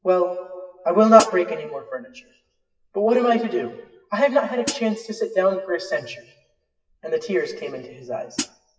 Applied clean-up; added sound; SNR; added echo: classical method WPE with log-MMSE.